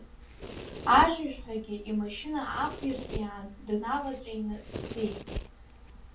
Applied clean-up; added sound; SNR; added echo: none; Domestic sounds, home sounds; 10 dB; reverberation time 0.2 s.